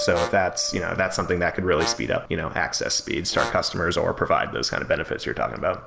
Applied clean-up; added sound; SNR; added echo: none; Brass instrument + Piano; 13 dB; none.